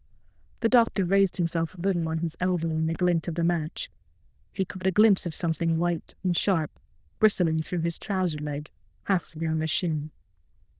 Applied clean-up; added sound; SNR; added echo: neural diffusion model UNIVERSE++.